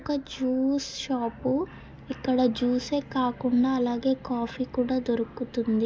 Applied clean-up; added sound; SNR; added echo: none; none; none; none.